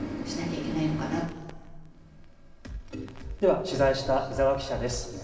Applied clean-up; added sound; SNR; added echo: none; Crackle; 16 dB; reverberation time 2.6 s.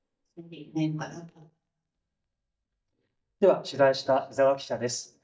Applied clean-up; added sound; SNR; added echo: neural mask model DeepFilterNet 3.